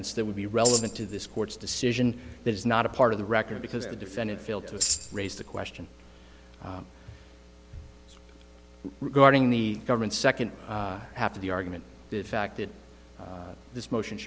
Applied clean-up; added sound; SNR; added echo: none; Tambourine; 5 dB; none.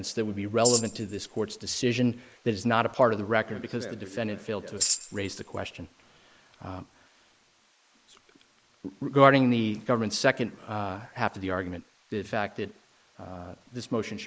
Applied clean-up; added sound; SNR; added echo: neural mask model Resemble Enhance denoiser.